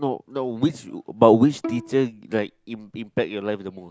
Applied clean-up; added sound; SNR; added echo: none; Bowed string instrument; 15 dB; none.